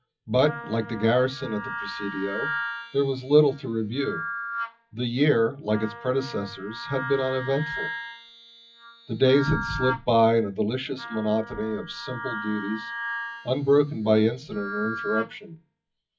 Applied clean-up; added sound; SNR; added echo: classical method WPE with log-MMSE.